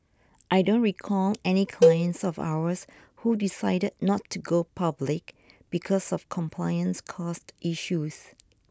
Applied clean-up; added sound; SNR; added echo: none; Cowbell; -2 dB; none.